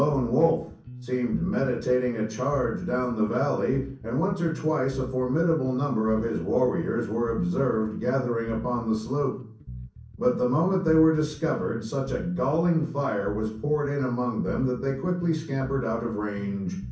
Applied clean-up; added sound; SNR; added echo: none; Bass guitar; 15 dB; reverberation time 0.6 s.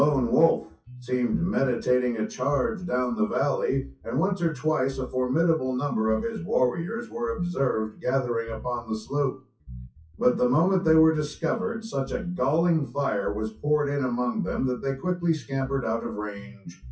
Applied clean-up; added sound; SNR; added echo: classical method WPE with log-MMSE.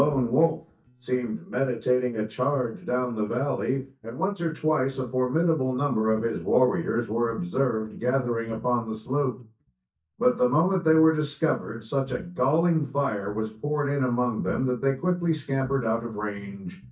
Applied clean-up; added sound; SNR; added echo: neural mask model DeepFilterNet 3.